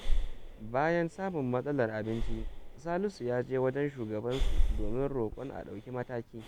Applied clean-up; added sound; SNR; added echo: none; Breathing; -1 dB; none.